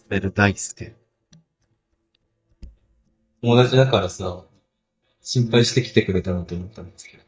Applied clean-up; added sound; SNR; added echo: neural mask model DeepFilterNet 3.